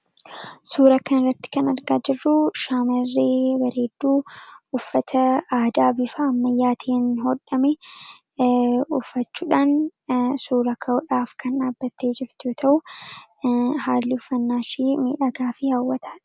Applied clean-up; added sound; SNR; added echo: none; none; none; none.